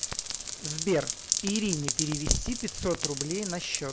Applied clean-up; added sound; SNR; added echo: none; Rain; 2 dB; none.